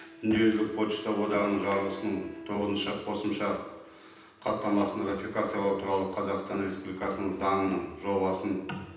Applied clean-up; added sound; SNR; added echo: none; Wind instrument, woodwind instrument; 20 dB; reverberation time 0.9 s.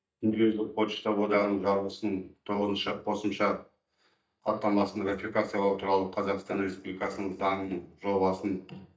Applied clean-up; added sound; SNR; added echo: neural mask model DeepFilterNet 3.